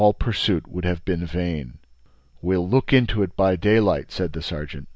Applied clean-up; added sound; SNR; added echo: none; none; none; none.